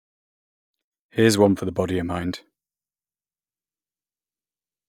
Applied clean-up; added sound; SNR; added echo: neural mask model DeepFilterNet 3.